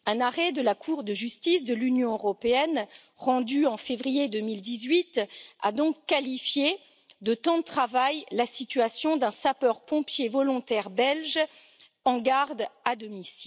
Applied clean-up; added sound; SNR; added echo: none; none; none; none.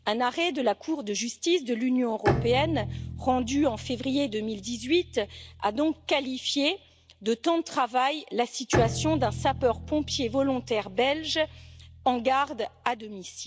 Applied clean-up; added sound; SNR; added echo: none; Bowed string instrument; 9 dB; none.